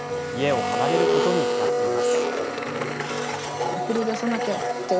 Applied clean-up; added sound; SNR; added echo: none; Domestic sounds, home sounds; -3 dB; none.